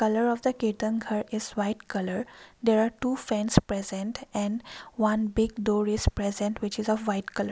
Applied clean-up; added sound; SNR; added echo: none; none; none; none.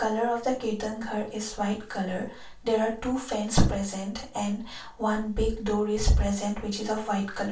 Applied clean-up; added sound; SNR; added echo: none; none; none; reverberation time 0.3 s.